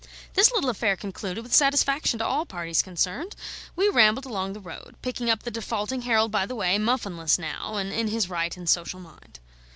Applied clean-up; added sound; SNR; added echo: none; none; none; none.